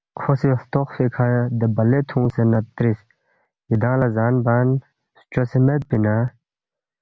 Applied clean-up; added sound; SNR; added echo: none; none; none; none.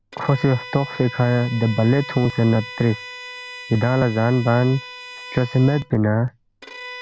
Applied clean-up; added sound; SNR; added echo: none; Bowed string instrument; 16 dB; none.